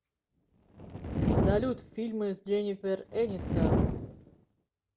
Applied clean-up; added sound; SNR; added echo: none; Fire; -3 dB; none.